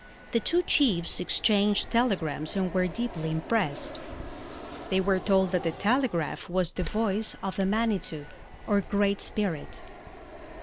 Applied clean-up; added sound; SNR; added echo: none; Fixed-wing aircraft, airplane; 13 dB; none.